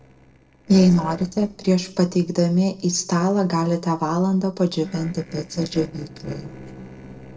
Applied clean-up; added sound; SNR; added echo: neural separator model SepFormer DNS4.